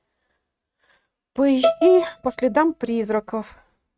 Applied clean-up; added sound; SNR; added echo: neural mask model RNNoise.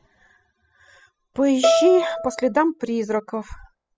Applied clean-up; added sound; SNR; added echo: classical method spectral subtraction.